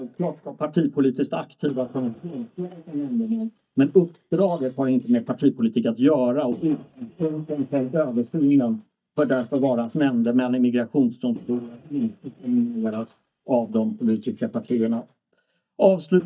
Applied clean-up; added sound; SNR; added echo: neural mask model DeepFilterNet 3.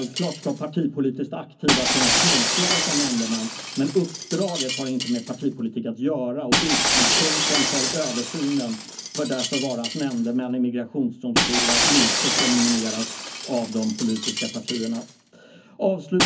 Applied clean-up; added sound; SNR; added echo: none; Shatter; -1 dB; reverberation time 0.4 s.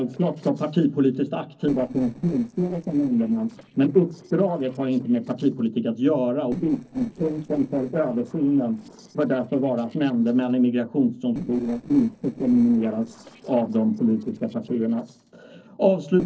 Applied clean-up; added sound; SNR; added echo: neural separator model SepFormer DNS4.